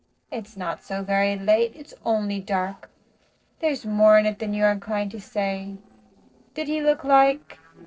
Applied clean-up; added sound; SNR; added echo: neural separator model SepFormer DNS4.